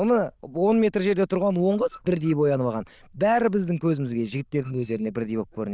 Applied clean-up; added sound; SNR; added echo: neural diffusion model UNIVERSE++.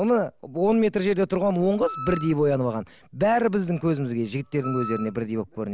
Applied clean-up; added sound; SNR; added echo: none; Wind instrument, woodwind instrument; 14 dB; none.